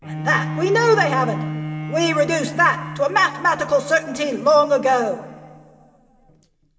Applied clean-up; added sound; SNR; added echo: none; Bowed string instrument; 10 dB; reverberation time 2.7 s.